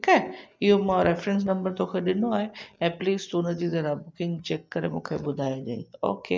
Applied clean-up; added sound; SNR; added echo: neural mask model DeepFilterNet 3.